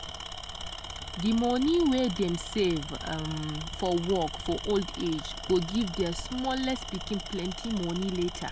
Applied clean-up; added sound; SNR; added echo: none; Tools; 8 dB; none.